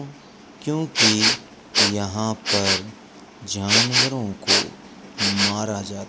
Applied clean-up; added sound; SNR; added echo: none; Respiratory sounds; -4 dB; none.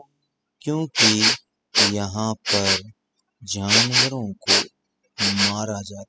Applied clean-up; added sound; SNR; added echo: classical method spectral subtraction.